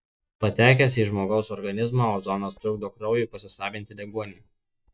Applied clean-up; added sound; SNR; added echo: neural mask model DeepFilterNet 3.